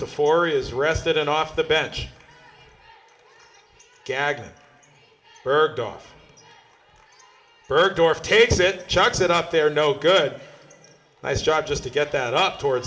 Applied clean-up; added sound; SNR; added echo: none; none; none; reverberation time 2.0 s.